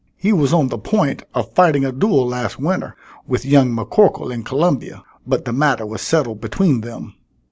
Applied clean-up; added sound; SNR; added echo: none; none; none; none.